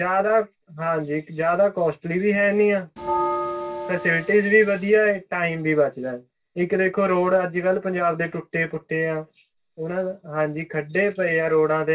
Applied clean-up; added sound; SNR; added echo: none; Bell; 6 dB; reverberation time 0.1 s.